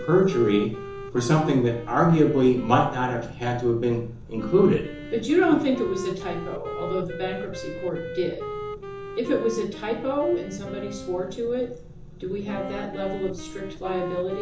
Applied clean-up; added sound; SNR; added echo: none; Wind instrument, woodwind instrument; 12 dB; reverberation time 0.7 s.